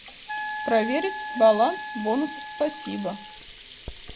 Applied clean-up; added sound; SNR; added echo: none; Wind instrument, woodwind instrument + Sink (filling or washing); 8 dB; none.